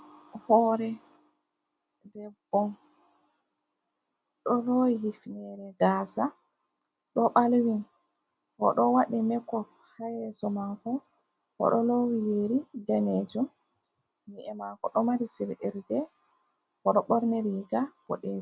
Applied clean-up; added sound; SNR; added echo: none; none; none; none.